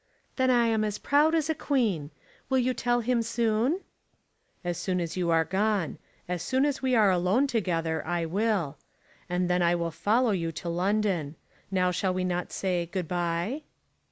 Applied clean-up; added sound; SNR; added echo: none; none; none; none.